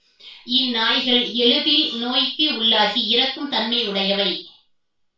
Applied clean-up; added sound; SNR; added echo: none; none; none; reverberation time 0.3 s.